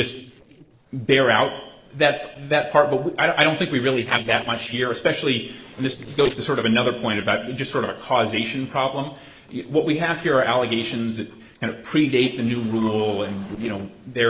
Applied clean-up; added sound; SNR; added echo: neural separator model SepFormer DNS4.